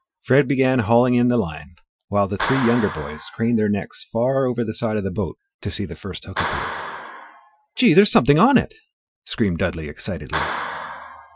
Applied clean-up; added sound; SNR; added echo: classical method Wiener filter.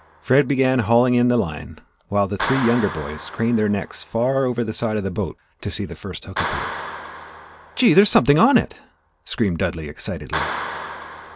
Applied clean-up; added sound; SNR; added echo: none; Clapping; 12 dB; none.